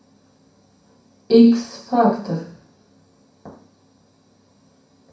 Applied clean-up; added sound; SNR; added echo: none; none; none; reverberation time 0.6 s.